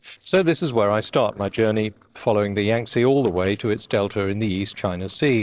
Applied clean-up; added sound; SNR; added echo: neural separator model SepFormer DNS4.